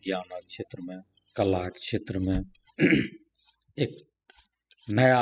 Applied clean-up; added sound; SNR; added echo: classical method spectral subtraction.